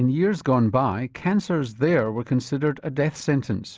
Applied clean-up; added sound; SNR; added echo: none; none; none; none.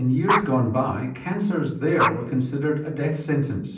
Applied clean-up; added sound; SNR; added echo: none; Dog; 7 dB; reverberation time 0.6 s.